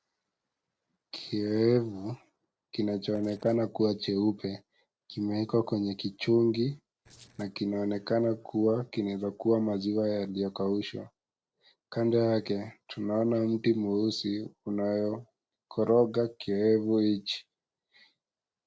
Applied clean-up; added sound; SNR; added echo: neural separator model SepFormer DNS4.